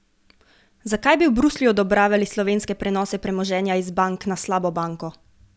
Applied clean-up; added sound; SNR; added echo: none; none; none; none.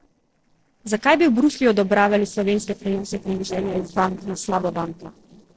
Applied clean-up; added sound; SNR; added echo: neural separator model SepFormer DNS4.